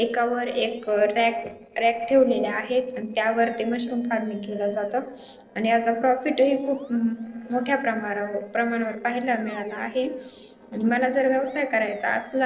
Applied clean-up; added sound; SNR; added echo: neural separator model SepFormer DNS4.